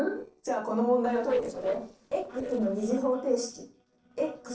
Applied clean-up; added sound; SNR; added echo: neural separator model SepFormer DNS4.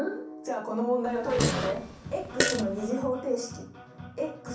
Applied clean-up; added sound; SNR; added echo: none; Fart; 1 dB; reverberation time 0.6 s.